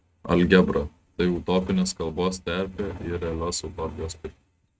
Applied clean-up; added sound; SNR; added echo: neural mask model RNNoise.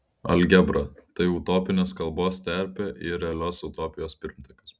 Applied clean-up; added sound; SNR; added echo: none; none; none; none.